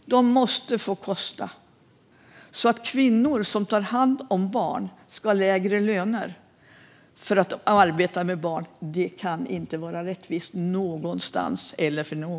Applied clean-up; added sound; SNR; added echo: none; none; none; none.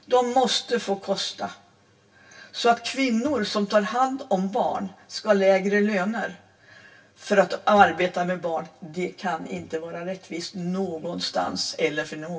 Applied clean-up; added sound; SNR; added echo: none; none; none; reverberation time 0.1 s.